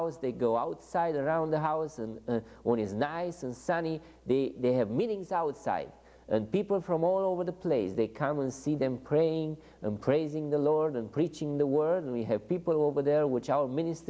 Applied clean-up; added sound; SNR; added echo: none; none; none; none.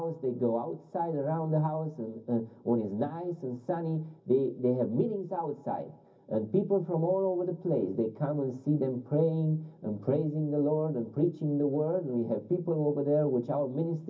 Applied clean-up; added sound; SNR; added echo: none; none; none; reverberation time 0.4 s.